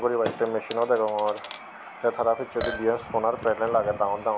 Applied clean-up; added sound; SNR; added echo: none; Chink, clink / Liquid; 8 dB; none.